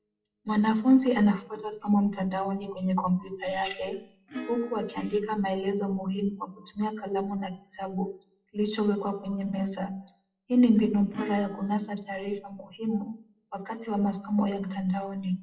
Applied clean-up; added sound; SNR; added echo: classical method WPE with log-MMSE.